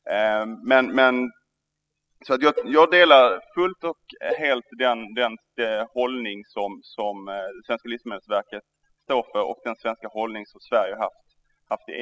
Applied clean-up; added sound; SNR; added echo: classical method spectral subtraction.